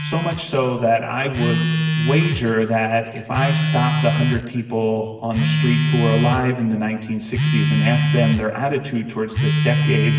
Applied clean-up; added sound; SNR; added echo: none; Telephone; -1 dB; reverberation time 1.1 s.